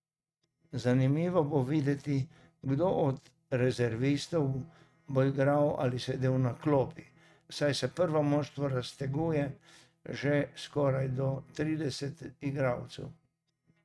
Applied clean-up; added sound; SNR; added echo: neural mask model RNNoise.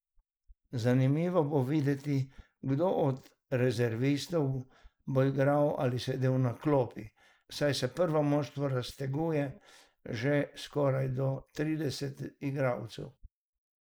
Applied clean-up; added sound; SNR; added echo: neural mask model Resemble Enhance denoiser.